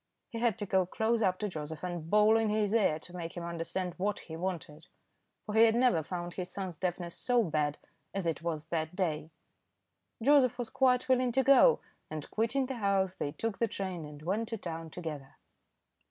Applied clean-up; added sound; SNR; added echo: none; none; none; none.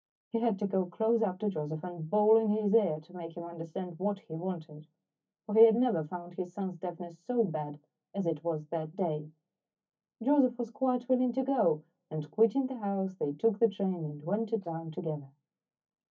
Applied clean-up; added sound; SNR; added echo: neural mask model DeepFilterNet 3.